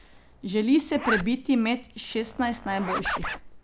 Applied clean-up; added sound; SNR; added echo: none; Zipper (clothing); 8 dB; none.